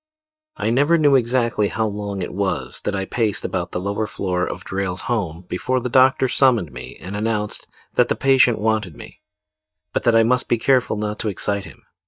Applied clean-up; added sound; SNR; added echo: neural mask model DeepFilterNet 3.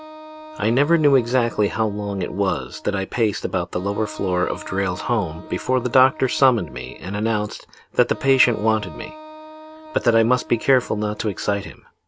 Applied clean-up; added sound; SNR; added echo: none; Wind instrument, woodwind instrument; 19 dB; none.